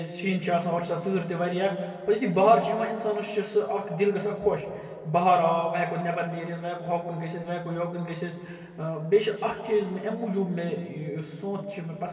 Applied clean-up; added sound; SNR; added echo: none; none; none; reverberation time 2.3 s.